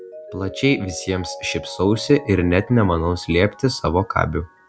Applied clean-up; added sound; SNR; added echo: none; Mallet percussion; 18 dB; none.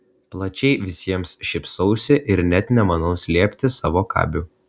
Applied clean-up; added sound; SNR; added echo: none; none; none; none.